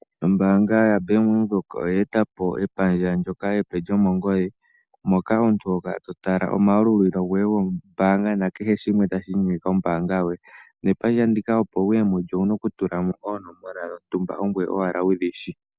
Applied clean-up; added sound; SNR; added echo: none; none; none; none.